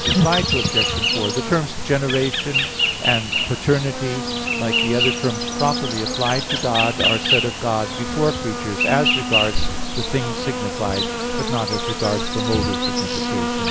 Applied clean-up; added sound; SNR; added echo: none; Insect; -2 dB; none.